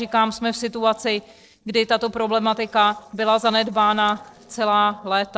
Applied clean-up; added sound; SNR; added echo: neural separator model SepFormer DNS4.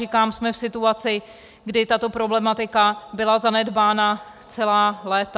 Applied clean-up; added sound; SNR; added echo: none; none; none; none.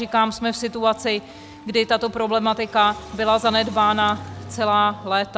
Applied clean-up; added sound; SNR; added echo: none; Wind instrument, woodwind instrument + Car; 18 dB; none.